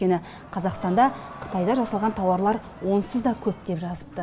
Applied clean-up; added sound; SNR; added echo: none; Crowd; 17 dB; none.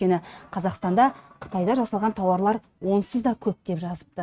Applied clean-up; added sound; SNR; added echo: neural mask model RNNoise.